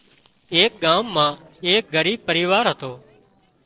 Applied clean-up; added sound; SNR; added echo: neural separator model SepFormer DNS4.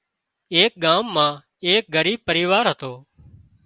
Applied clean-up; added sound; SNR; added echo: none; none; none; none.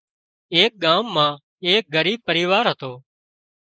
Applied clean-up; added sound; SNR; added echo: neural mask model Resemble Enhance denoiser.